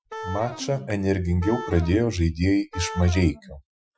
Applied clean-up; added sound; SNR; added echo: classical method Wiener filter.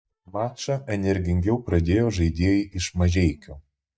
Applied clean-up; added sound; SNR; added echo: neural mask model DeepFilterNet 3.